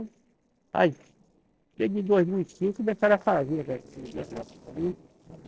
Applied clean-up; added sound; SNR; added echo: neural separator model SepFormer DNS4.